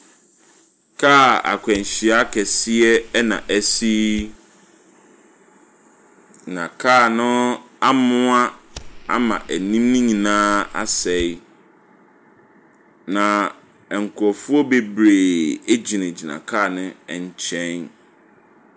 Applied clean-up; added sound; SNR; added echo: none; Fire; 17 dB; none.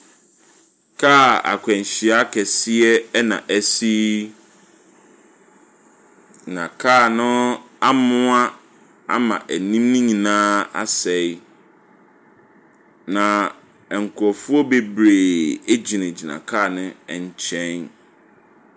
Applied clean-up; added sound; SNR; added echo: none; none; none; none.